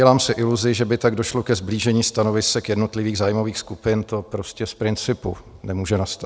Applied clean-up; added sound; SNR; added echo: none; none; none; none.